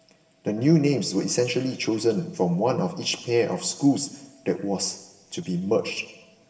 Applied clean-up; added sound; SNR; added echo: none; none; none; reverberation time 1.1 s.